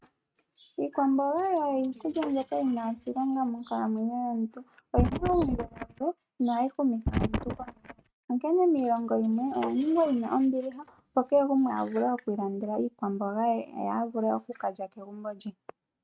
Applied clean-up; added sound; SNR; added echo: neural mask model RNNoise.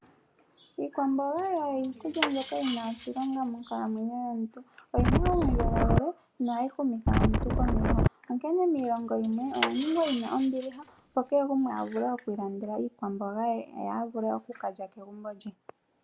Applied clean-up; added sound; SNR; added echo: none; Cutlery, silverware + Wind; -2 dB; none.